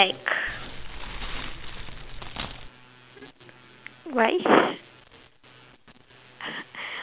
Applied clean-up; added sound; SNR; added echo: none; Fire + Coin (dropping); 6 dB; none.